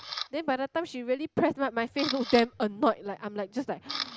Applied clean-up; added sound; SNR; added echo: none; Camera; 12 dB; none.